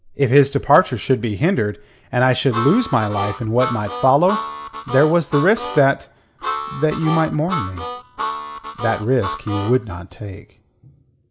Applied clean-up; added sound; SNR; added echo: none; Harmonica; 8 dB; none.